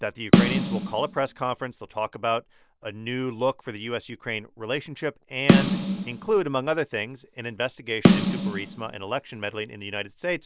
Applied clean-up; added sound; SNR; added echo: none; Snare drum; -5 dB; none.